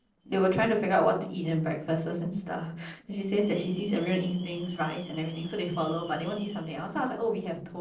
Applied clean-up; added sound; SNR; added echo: neural separator model SepFormer DNS4.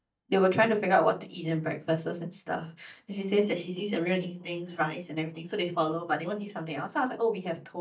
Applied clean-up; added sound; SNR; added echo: neural mask model DeepFilterNet 3.